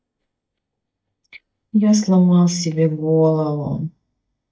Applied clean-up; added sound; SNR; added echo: neural mask model DeepFilterNet 3.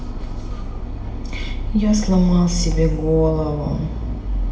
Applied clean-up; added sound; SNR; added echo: none; Accelerating, revving, vroom; 3 dB; reverberation time 0.8 s.